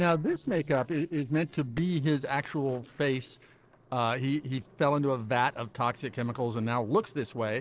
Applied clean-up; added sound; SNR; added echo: neural separator model SepFormer DNS4.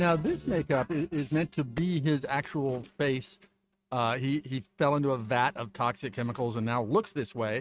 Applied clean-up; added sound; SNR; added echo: neural mask model RNNoise.